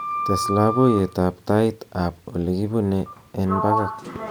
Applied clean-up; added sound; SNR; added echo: none; Sliding door; 7 dB; none.